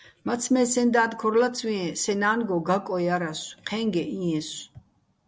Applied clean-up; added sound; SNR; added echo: none; none; none; none.